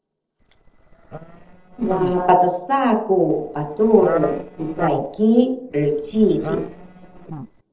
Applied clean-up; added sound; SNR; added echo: neural separator model SepFormer DNS4.